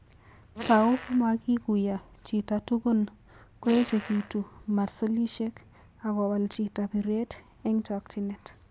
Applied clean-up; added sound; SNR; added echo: none; Fart; 14 dB; none.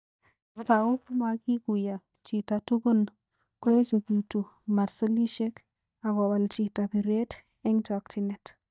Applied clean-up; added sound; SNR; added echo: neural mask model DeepFilterNet 3.